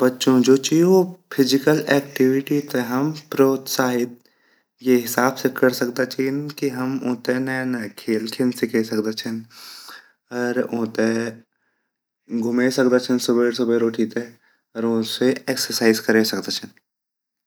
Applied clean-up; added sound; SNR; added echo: none; none; none; none.